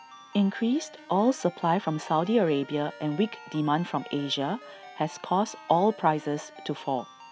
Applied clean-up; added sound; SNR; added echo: none; Ringtone + Trumpet; 19 dB; none.